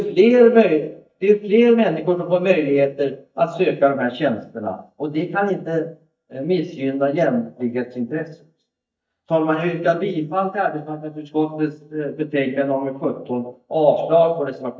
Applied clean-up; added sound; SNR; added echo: neural mask model DeepFilterNet 3.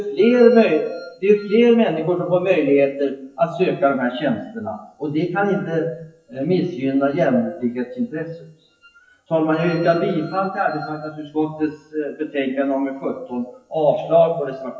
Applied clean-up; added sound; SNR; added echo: classical method WPE with log-MMSE.